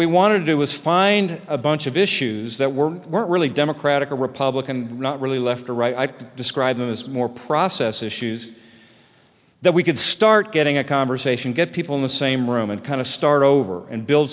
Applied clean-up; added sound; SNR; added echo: none; none; none; none.